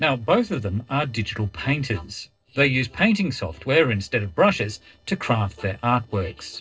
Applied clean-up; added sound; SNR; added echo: neural separator model SepFormer DNS4.